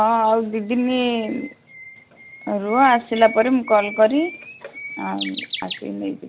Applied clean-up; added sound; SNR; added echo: none; Bird; 14 dB; none.